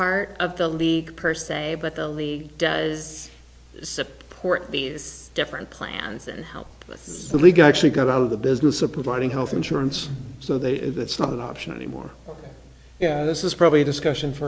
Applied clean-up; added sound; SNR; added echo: none; none; none; none.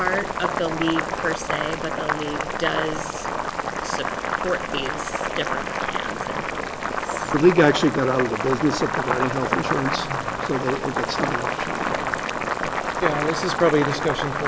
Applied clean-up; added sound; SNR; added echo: none; Boiling; 1 dB; none.